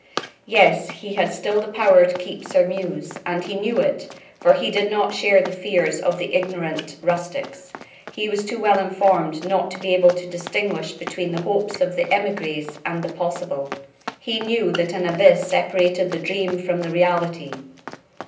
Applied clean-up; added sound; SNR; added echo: none; Run; 17 dB; reverberation time 0.6 s.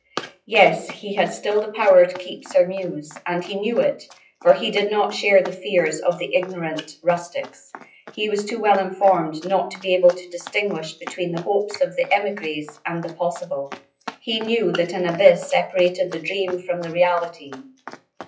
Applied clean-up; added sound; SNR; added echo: classical method WPE with log-MMSE.